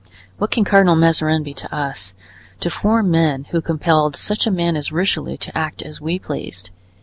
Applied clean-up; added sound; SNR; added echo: none; none; none; none.